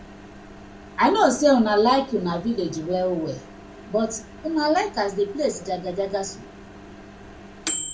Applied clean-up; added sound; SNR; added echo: none; Microwave oven; 14 dB; reverberation time 0.2 s.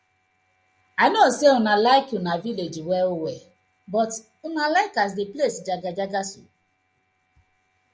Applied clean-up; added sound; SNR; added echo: none; none; none; none.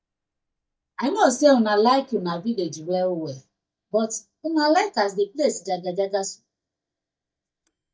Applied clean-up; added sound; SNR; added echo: neural mask model DeepFilterNet 3.